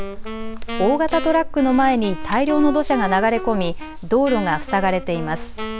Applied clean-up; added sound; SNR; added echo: none; Wind instrument, woodwind instrument; 12 dB; none.